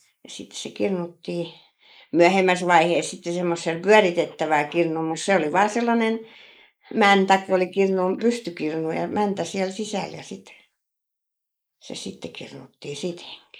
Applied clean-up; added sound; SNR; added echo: neural mask model Resemble Enhance denoiser.